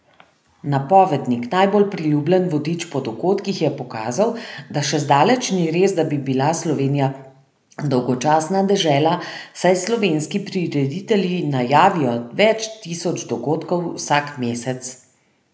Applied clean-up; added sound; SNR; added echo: none; none; none; none.